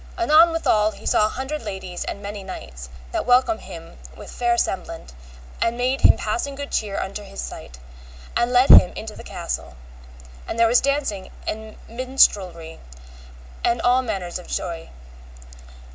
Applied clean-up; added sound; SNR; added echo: none; Tambourine; 19 dB; none.